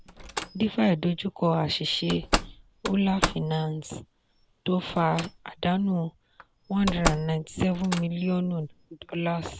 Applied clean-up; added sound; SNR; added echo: none; Slam; 8 dB; none.